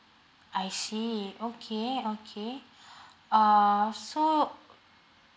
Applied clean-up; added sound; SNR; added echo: none; none; none; none.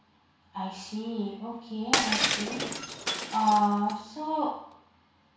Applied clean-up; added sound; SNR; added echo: none; Shatter; 1 dB; reverberation time 0.6 s.